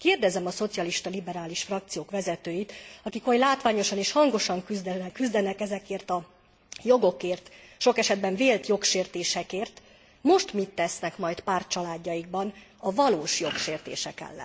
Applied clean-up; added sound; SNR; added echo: none; none; none; none.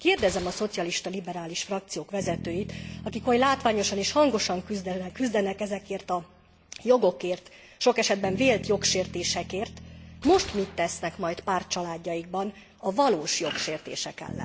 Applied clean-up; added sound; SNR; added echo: none; Gunshot, gunfire + Bass guitar; 15 dB; none.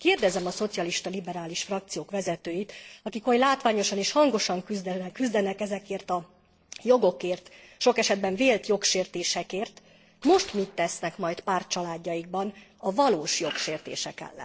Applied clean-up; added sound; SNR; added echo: neural separator model SepFormer DNS4.